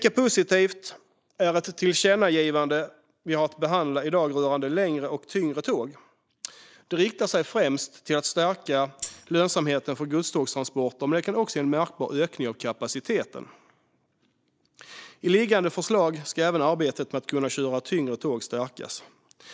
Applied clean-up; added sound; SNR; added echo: neural mask model DeepFilterNet 3.